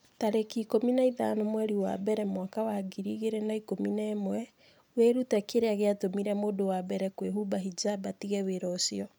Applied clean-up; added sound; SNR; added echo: none; none; none; none.